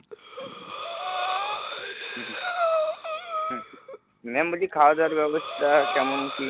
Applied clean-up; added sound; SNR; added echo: none; Breathing; 3 dB; none.